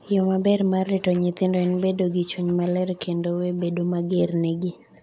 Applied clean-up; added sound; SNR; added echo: none; none; none; none.